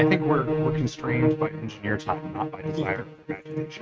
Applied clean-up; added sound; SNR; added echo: neural mask model RNNoise.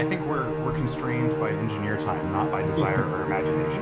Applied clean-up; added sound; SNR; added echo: none; Musical instrument; -2 dB; none.